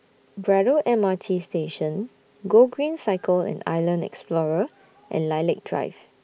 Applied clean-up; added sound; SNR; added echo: none; none; none; none.